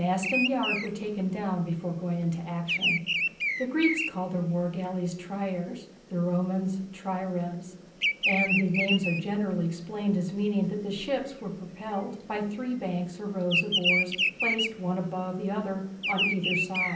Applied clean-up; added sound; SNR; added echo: none; Bird vocalization, bird call, bird song; 3 dB; reverberation time 0.6 s.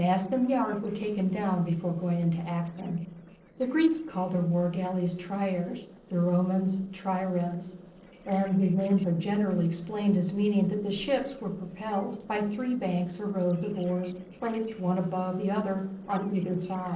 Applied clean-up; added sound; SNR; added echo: neural separator model SepFormer DNS4.